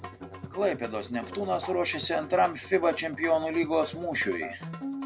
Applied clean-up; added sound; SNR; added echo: none; Musical instrument; 12 dB; none.